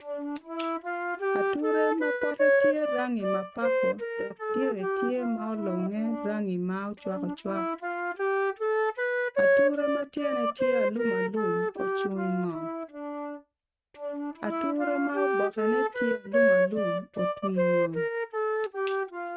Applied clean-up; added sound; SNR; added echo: neural mask model RNNoise.